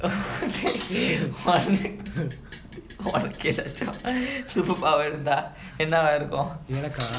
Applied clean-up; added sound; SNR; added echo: none; Dishes, pots, and pans; 17 dB; none.